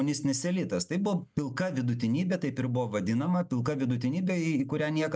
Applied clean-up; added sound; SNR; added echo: none; none; none; none.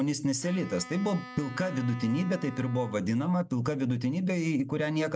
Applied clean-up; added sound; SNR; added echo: none; Bowed string instrument; 17 dB; none.